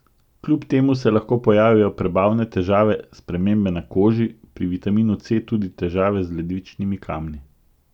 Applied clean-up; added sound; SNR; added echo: none; none; none; none.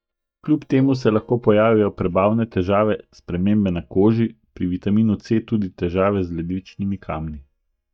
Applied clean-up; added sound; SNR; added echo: neural mask model DeepFilterNet 3.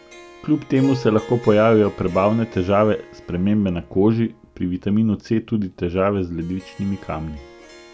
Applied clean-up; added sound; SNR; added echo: none; Harp; 20 dB; none.